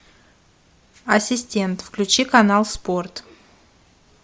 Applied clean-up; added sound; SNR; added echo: none; none; none; none.